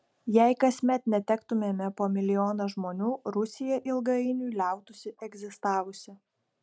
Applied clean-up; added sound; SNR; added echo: none; none; none; none.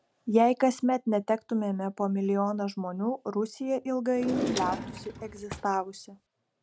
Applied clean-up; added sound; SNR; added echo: none; Drawer open or close; 7 dB; none.